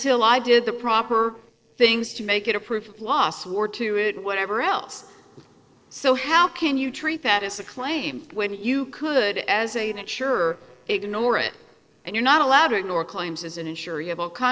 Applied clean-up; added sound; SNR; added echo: neural separator model SepFormer DNS4.